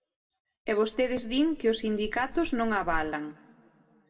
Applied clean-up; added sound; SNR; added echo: none; Wind; 11 dB; reverberation time 1.5 s.